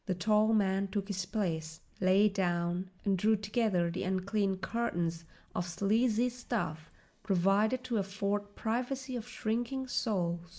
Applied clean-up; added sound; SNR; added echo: neural mask model Resemble Enhance denoiser.